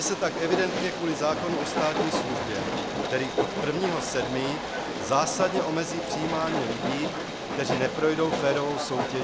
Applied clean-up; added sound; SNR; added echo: none; Train; 1 dB; none.